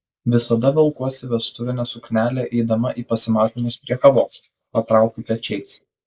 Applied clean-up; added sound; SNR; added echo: neural mask model Resemble Enhance denoiser.